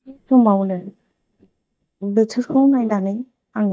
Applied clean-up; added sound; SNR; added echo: neural mask model DeepFilterNet 3.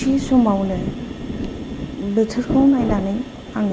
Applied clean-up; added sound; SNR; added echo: none; Rain; 8 dB; none.